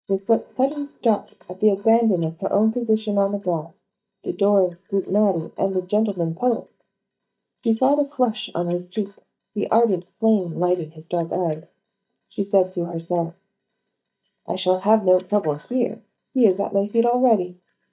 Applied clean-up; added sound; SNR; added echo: neural mask model DeepFilterNet 3.